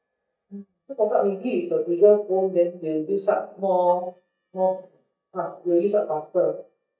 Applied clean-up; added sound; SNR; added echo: neural mask model DeepFilterNet 3.